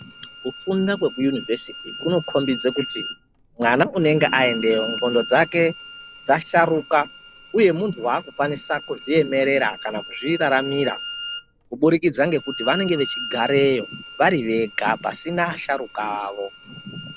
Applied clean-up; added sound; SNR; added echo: none; Bowed string instrument; 13 dB; none.